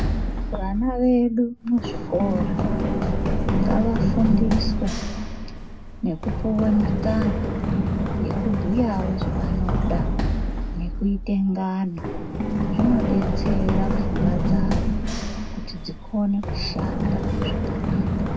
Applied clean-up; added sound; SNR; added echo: none; Run; -2 dB; reverberation time 0.3 s.